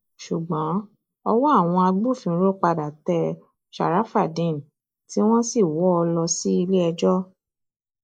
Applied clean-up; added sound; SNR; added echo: neural mask model Resemble Enhance denoiser.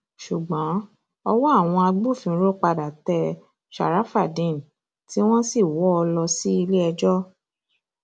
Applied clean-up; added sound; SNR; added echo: none; none; none; none.